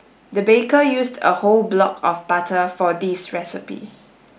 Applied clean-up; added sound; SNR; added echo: none; none; none; none.